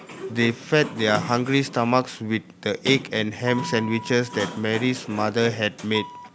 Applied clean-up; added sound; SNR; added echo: none; Sliding door; 12 dB; none.